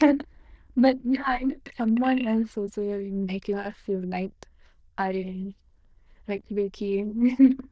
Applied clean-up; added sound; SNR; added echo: neural diffusion model UNIVERSE++.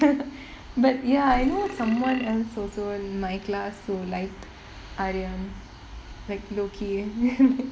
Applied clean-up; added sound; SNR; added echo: none; Burping, eructation; 9 dB; none.